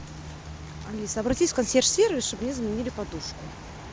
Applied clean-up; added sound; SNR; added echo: none; none; none; none.